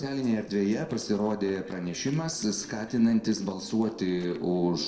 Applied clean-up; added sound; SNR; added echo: neural separator model SepFormer DNS4.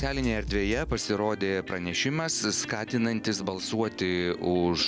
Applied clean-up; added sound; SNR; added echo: none; none; none; none.